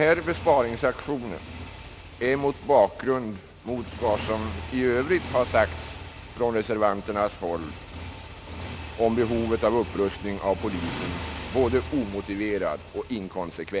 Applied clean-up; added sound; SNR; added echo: none; Motorcycle; 11 dB; none.